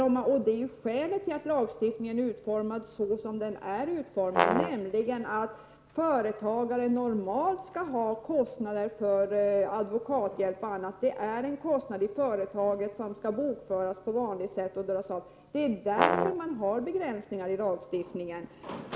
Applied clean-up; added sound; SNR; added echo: none; Brass instrument; -1 dB; none.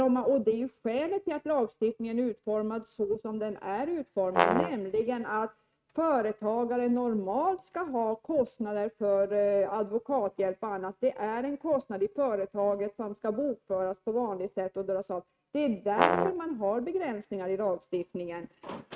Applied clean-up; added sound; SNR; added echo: neural mask model RNNoise.